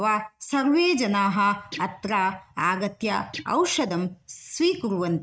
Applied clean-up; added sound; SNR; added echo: neural mask model RNNoise.